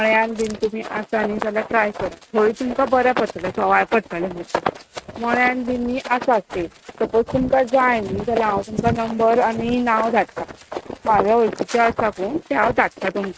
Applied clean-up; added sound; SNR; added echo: neural mask model RNNoise.